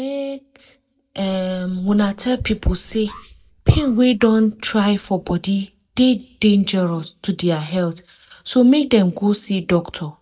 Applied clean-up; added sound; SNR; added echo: neural mask model DeepFilterNet 3.